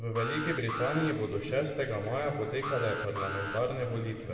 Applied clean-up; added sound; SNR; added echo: none; Alarm; 7 dB; reverberation time 2.6 s.